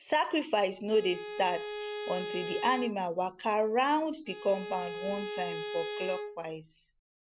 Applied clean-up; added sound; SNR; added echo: none; Bowed string instrument; 8 dB; none.